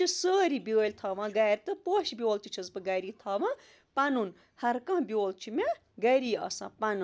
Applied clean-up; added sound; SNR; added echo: none; none; none; none.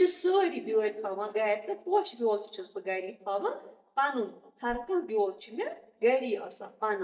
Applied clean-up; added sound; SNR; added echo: neural mask model DeepFilterNet 3.